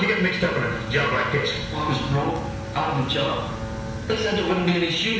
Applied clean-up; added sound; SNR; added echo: none; Bowed string instrument; 13 dB; reverberation time 0.9 s.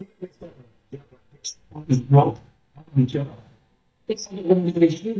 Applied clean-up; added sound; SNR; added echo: neural mask model DeepFilterNet 3.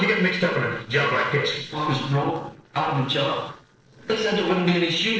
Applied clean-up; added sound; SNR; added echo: neural separator model SepFormer DNS4.